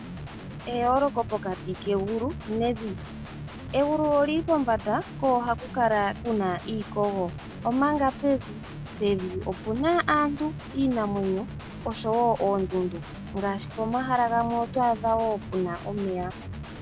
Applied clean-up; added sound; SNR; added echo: none; Guitar; 11 dB; none.